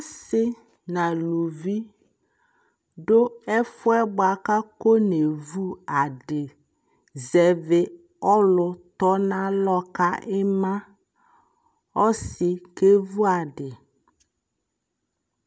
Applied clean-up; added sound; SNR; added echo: none; none; none; none.